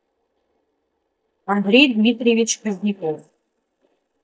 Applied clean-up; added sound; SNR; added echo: neural mask model DeepFilterNet 3.